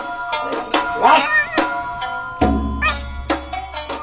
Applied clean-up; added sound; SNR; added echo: none; Meow; 4 dB; reverberation time 0.1 s.